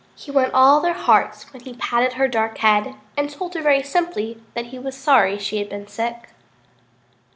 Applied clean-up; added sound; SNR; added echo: none; none; none; none.